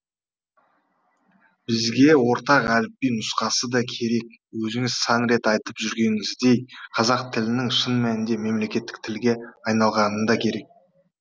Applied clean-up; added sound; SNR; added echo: none; none; none; none.